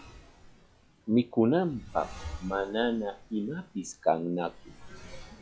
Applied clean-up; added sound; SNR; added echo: classical method log-MMSE.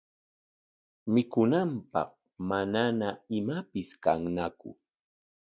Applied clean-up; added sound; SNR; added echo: none; none; none; none.